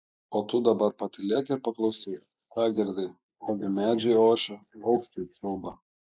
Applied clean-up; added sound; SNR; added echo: neural mask model Resemble Enhance denoiser.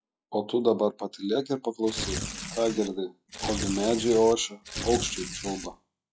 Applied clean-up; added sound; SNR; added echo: classical method log-MMSE.